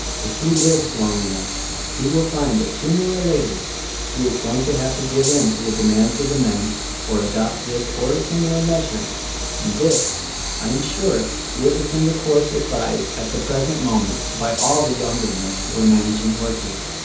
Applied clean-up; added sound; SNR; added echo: none; Train; 4 dB; reverberation time 0.7 s.